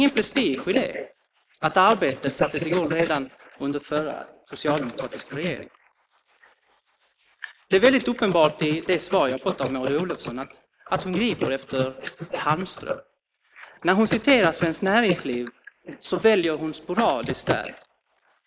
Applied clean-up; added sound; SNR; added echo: neural mask model Resemble Enhance denoiser.